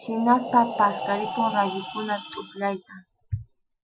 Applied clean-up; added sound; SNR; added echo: classical method Wiener filter.